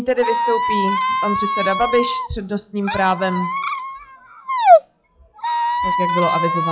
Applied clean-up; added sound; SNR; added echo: classical method log-MMSE.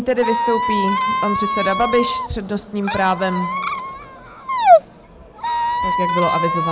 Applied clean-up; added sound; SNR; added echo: none; Squeak; -3 dB; none.